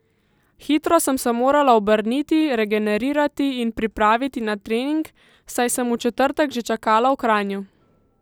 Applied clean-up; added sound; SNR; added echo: none; none; none; none.